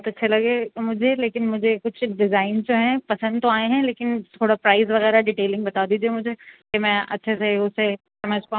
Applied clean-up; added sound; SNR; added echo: none; none; none; none.